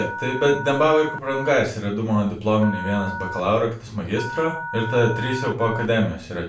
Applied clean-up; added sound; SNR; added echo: none; Telephone; 11 dB; reverberation time 0.3 s.